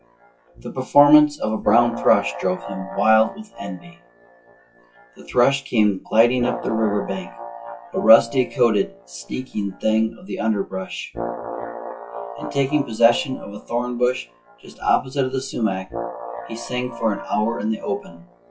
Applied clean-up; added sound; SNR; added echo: classical method WPE with log-MMSE.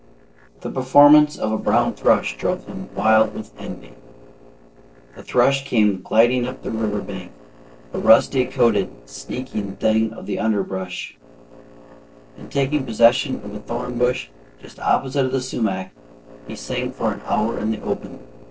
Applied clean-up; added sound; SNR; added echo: neural separator model SepFormer DNS4.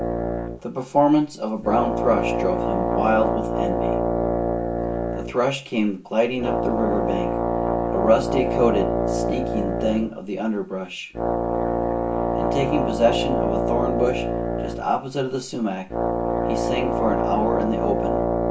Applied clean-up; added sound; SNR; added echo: none; Brass instrument; -1 dB; reverberation time 0.2 s.